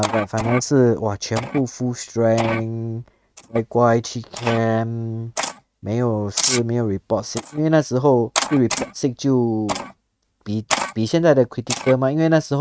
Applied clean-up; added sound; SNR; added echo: neural mask model RNNoise.